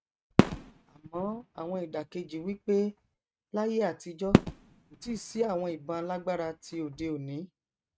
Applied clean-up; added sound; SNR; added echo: neural mask model RNNoise.